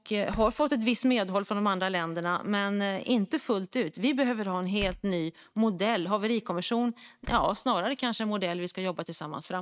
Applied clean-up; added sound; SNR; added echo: neural mask model RNNoise.